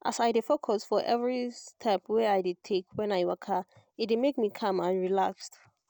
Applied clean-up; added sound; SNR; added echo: none; none; none; none.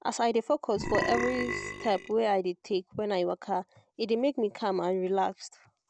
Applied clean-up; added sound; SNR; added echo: none; Burping, eructation; 4 dB; none.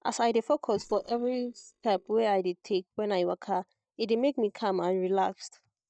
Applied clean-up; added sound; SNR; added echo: neural mask model DeepFilterNet 3.